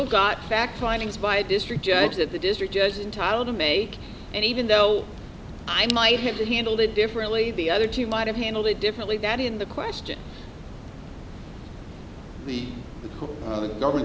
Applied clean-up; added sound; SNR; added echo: none; none; none; none.